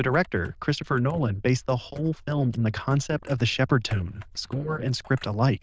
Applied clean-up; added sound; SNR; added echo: neural diffusion model UNIVERSE++.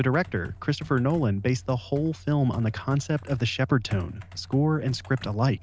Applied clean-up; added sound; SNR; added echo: none; Computer keyboard; 18 dB; none.